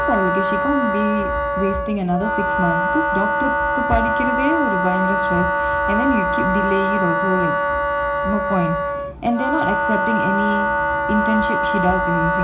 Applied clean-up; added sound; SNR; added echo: none; Wind instrument, woodwind instrument; -2 dB; reverberation time 0.4 s.